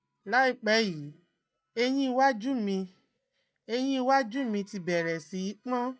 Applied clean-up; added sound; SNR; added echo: neural mask model DeepFilterNet 3.